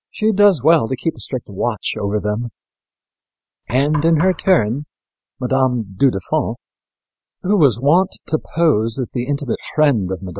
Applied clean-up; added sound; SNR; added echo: none; Knock; 13 dB; none.